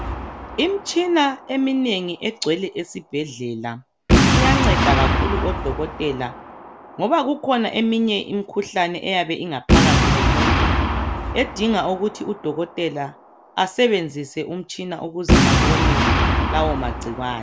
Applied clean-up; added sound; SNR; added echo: none; Boom; -2 dB; none.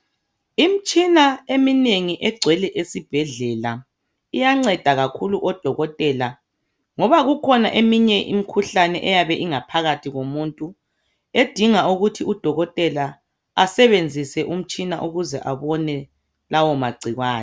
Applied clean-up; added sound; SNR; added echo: none; none; none; none.